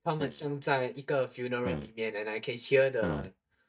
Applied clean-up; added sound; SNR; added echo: neural mask model DeepFilterNet 3.